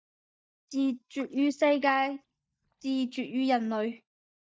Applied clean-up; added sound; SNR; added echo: neural mask model DeepFilterNet 3.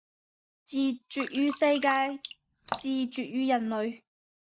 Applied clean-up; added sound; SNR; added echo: none; Drip; 10 dB; none.